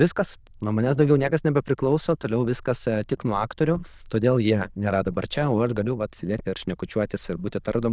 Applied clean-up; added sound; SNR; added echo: neural diffusion model UNIVERSE++.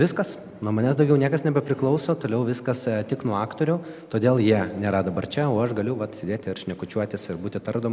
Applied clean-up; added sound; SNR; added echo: none; none; none; none.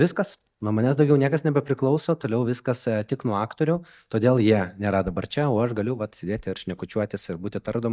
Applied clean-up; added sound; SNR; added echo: neural mask model DeepFilterNet 3.